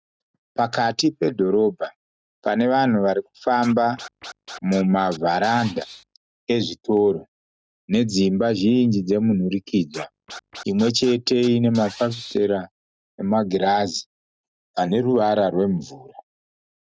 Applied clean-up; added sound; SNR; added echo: neural mask model RNNoise.